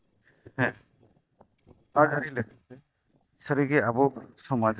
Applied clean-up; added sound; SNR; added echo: neural mask model DeepFilterNet 3.